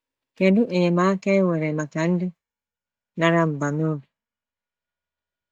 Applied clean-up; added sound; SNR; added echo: neural mask model DeepFilterNet 3.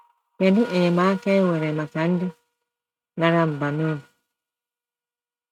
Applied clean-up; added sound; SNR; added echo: neural mask model RNNoise.